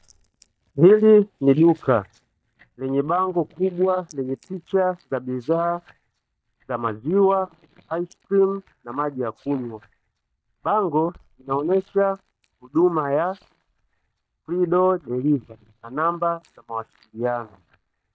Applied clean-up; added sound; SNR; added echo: neural mask model DeepFilterNet 3.